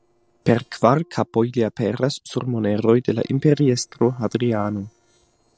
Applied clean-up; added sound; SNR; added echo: neural separator model SepFormer DNS4.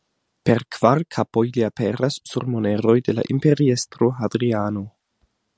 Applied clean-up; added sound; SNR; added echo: none; none; none; none.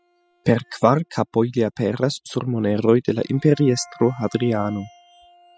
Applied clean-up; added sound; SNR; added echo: classical method spectral subtraction.